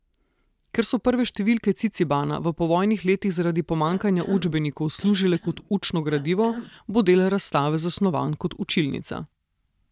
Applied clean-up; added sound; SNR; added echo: neural mask model DeepFilterNet 3.